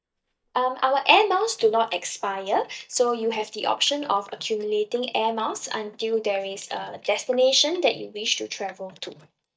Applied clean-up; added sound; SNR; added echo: neural mask model DeepFilterNet 3.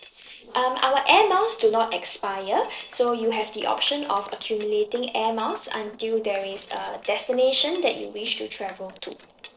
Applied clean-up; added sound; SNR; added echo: neural separator model SepFormer DNS4.